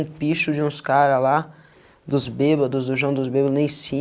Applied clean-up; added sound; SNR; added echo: none; none; none; none.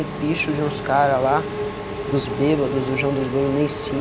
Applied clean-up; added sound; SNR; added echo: none; Engine / Mechanisms; 6 dB; none.